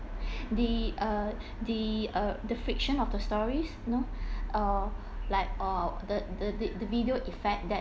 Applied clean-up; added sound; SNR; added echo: none; none; none; none.